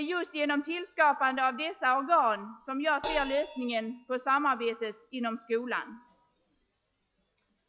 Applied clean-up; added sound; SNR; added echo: classical method log-MMSE.